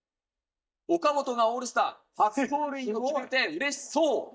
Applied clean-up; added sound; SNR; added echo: neural mask model DeepFilterNet 3.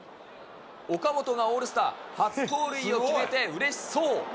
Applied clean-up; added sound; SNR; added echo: none; none; none; none.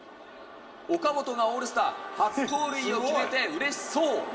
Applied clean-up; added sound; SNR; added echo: none; Trumpet; 19 dB; reverberation time 2.4 s.